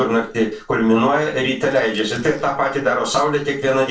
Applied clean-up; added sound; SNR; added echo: neural separator model SepFormer DNS4.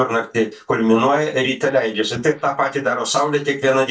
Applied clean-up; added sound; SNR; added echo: neural mask model DeepFilterNet 3.